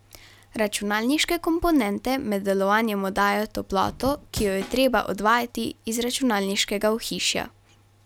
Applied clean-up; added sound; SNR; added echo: none; Drum / Drum kit; 12 dB; none.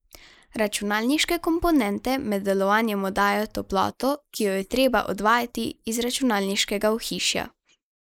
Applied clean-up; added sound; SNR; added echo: neural mask model Resemble Enhance denoiser.